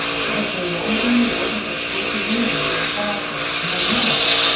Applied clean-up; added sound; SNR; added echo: none; Engine; -5 dB; reverberation time 0.6 s.